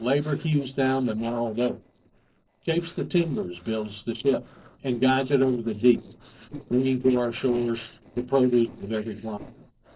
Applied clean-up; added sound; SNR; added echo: neural separator model SepFormer DNS4.